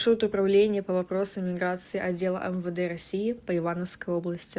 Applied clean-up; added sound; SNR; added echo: none; none; none; none.